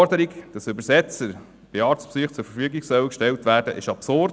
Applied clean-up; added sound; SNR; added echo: none; none; none; none.